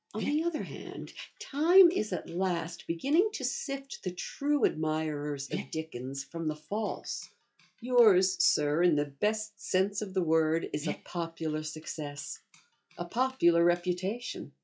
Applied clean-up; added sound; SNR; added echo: classical method log-MMSE.